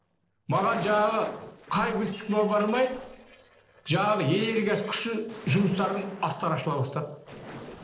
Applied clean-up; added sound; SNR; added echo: neural separator model SepFormer DNS4.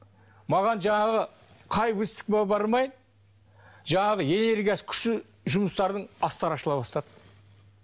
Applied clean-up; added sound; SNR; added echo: none; none; none; none.